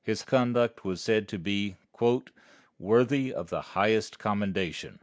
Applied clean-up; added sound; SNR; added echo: none; none; none; none.